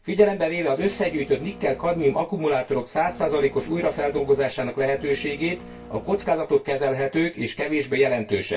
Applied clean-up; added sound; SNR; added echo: none; Printer; 17 dB; reverberation time 0.2 s.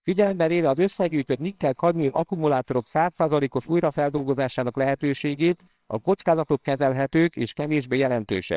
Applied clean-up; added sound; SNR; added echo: neural separator model SepFormer WHAMR!.